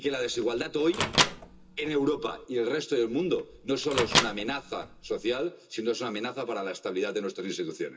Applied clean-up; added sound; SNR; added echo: none; Microwave oven; 2 dB; reverberation time 0.2 s.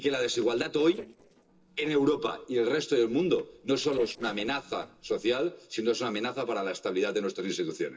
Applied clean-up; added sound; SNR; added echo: neural separator model SepFormer DNS4.